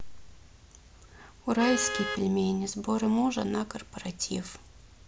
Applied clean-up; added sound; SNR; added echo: none; Vehicle horn, car horn, honking; 10 dB; none.